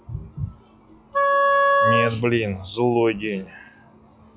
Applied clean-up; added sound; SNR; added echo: classical method log-MMSE.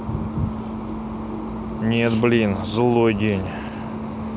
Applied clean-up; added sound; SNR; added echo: none; none; none; none.